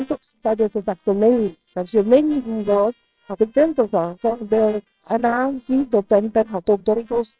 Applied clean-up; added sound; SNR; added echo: neural separator model SepFormer WHAMR!.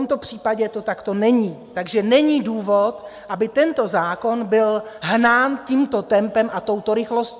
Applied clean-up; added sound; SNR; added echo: none; none; none; none.